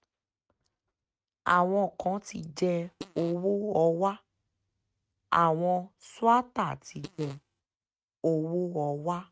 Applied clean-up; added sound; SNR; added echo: neural mask model RNNoise.